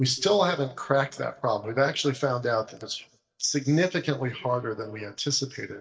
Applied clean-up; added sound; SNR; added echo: neural mask model DeepFilterNet 3.